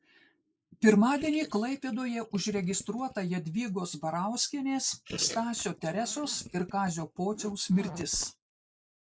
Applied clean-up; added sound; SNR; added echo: neural mask model Resemble Enhance denoiser.